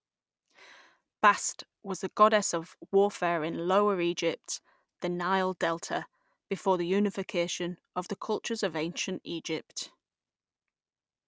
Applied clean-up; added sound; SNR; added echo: none; none; none; none.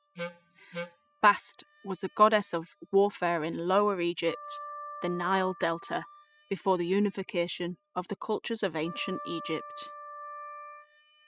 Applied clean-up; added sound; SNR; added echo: classical method spectral subtraction.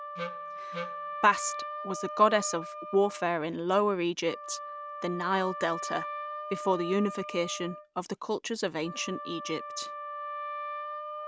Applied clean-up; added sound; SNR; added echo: none; Wind instrument, woodwind instrument + Wind instrument, woodwind instrument; 8 dB; none.